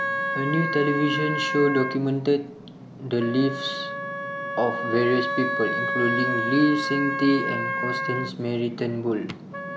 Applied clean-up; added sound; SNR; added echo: none; Wind instrument, woodwind instrument; 4 dB; none.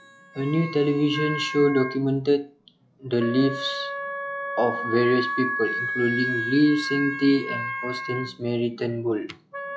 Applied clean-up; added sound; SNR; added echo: classical method log-MMSE.